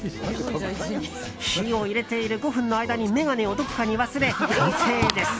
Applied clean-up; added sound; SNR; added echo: none; Keyboard (musical); 18 dB; none.